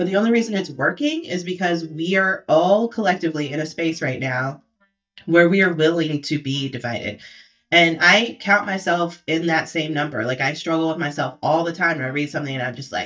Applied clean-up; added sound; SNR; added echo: neural mask model DeepFilterNet 3.